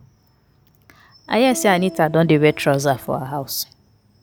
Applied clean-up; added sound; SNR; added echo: none; Piano; 18 dB; none.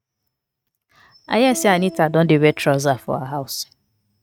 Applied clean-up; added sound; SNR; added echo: neural mask model RNNoise.